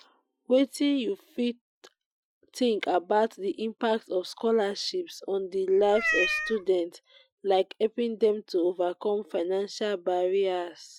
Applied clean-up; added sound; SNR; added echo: classical method Wiener filter.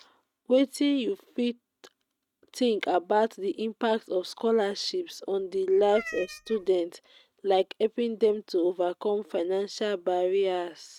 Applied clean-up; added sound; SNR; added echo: neural mask model RNNoise.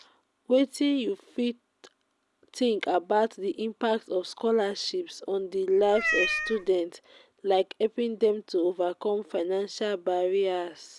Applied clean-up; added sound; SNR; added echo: none; Meow; 2 dB; none.